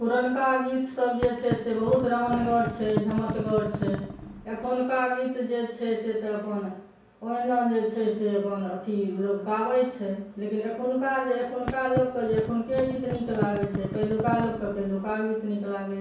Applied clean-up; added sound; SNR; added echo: none; Thump, thud; 6 dB; reverberation time 0.6 s.